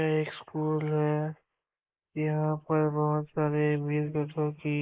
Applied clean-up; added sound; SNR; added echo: neural mask model Resemble Enhance denoiser.